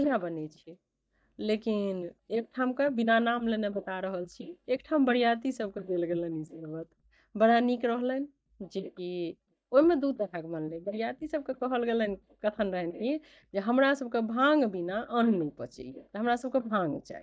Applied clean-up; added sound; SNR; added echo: neural mask model DeepFilterNet 3.